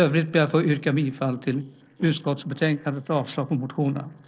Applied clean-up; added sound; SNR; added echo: neural separator model SepFormer DNS4.